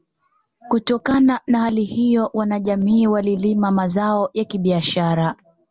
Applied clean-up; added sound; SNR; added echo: none; none; none; none.